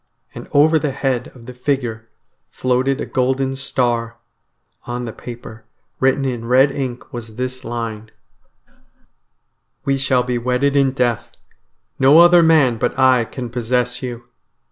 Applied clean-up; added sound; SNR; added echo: none; none; none; none.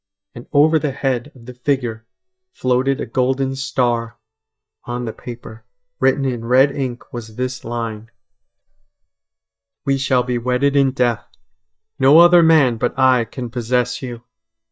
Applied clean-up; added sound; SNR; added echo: neural mask model DeepFilterNet 3.